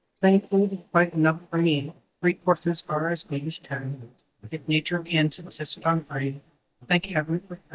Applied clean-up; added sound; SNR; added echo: neural mask model DeepFilterNet 3.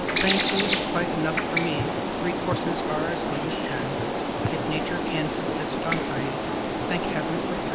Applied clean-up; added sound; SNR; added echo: none; Bird; -5 dB; none.